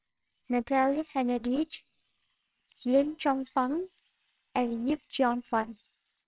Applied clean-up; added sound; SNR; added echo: neural separator model SepFormer WHAMR!.